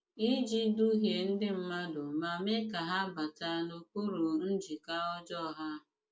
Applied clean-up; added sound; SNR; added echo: none; none; none; none.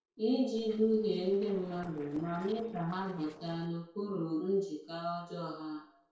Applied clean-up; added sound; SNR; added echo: neural separator model SepFormer DNS4.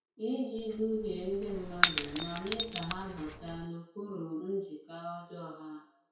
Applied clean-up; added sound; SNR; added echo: none; Shatter / Crushing; -4 dB; reverberation time 0.6 s.